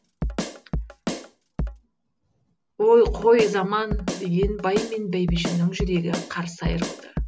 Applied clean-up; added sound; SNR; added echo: none; Drum kit; 6 dB; none.